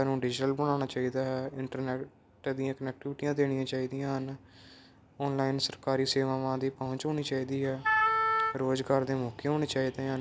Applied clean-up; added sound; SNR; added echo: none; Wind instrument, woodwind instrument; -2 dB; none.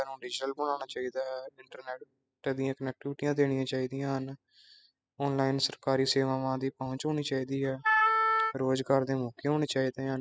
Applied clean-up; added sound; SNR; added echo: classical method spectral subtraction.